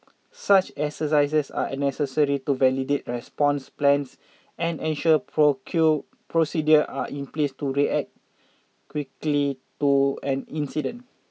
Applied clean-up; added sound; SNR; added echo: none; none; none; none.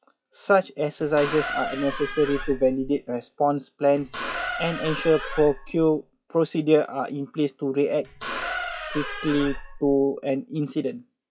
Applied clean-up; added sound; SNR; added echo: classical method log-MMSE.